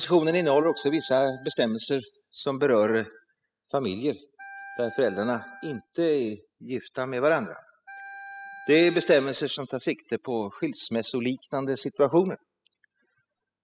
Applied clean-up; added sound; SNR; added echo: classical method spectral subtraction.